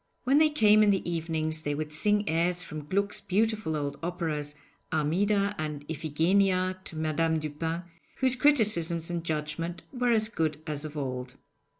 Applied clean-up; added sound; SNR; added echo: none; none; none; none.